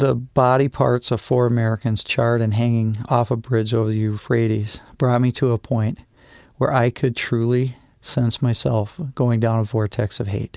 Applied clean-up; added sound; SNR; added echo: none; none; none; none.